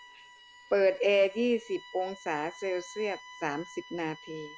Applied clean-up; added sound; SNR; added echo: none; Bowed string instrument; 19 dB; none.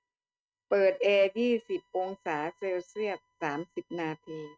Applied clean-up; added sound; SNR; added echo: neural mask model RNNoise.